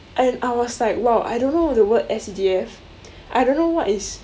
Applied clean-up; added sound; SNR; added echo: none; none; none; none.